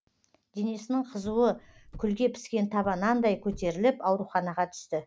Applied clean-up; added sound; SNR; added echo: none; Car; 19 dB; none.